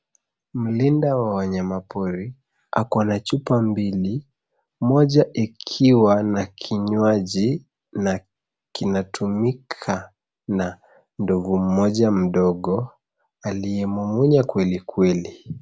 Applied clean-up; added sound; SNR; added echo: none; none; none; none.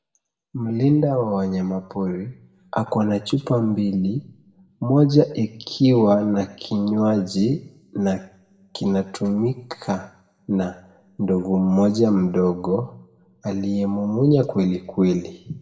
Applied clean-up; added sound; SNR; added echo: none; none; none; reverberation time 0.6 s.